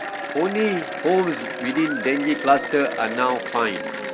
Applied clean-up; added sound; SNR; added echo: none; Applause / Cheering; 7 dB; none.